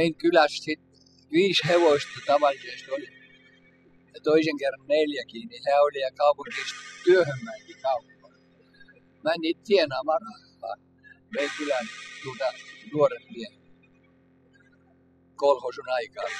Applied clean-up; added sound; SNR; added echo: classical method spectral subtraction.